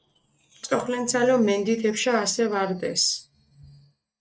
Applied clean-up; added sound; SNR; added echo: neural mask model RNNoise.